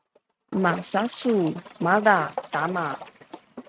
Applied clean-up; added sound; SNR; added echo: neural mask model RNNoise.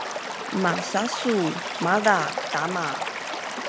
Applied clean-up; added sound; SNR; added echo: none; Stream / Liquid; 5 dB; none.